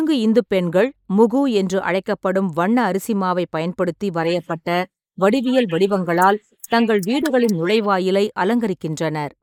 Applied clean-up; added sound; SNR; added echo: neural mask model Resemble Enhance denoiser.